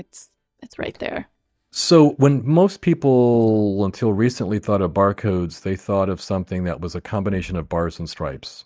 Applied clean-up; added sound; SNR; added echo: neural mask model DeepFilterNet 3.